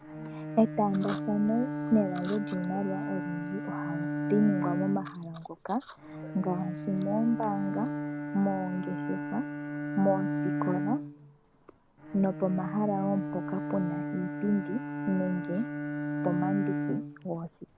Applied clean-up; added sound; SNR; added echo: none; Bowed string instrument; 3 dB; none.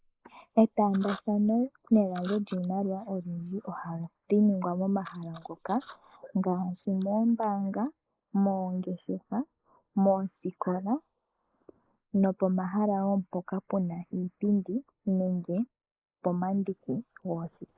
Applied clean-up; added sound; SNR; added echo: neural mask model Resemble Enhance denoiser.